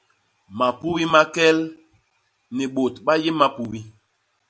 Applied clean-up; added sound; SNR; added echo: none; none; none; none.